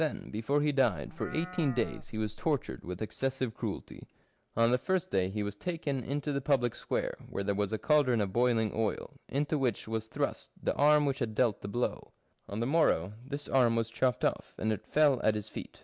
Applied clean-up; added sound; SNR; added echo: none; Livestock, farm animals, working animals; 13 dB; none.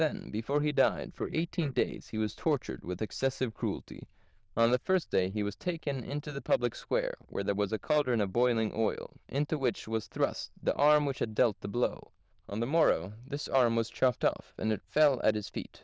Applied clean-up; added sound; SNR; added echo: neural diffusion model UNIVERSE++.